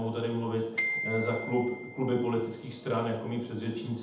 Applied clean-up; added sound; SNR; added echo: none; Glockenspiel; 7 dB; reverberation time 0.8 s.